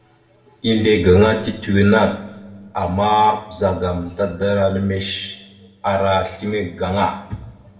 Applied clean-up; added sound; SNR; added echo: none; none; none; reverberation time 0.9 s.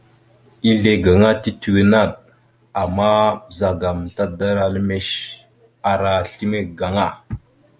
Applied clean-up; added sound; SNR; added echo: none; none; none; none.